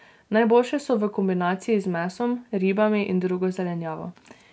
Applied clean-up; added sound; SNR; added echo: none; none; none; none.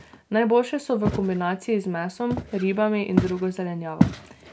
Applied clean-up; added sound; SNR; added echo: none; Walk, footsteps; 5 dB; none.